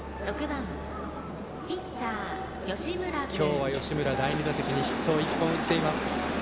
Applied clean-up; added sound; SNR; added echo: none; Truck; 15 dB; none.